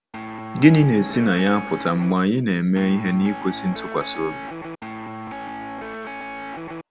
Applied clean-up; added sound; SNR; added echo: none; Guitar; 11 dB; none.